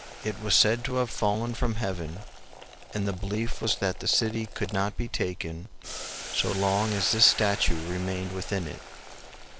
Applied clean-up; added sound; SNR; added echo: none; Boiling; 14 dB; none.